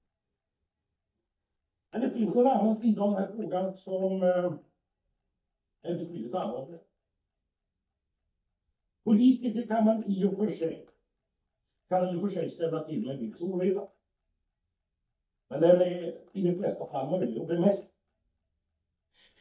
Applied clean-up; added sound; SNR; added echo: neural mask model DeepFilterNet 3.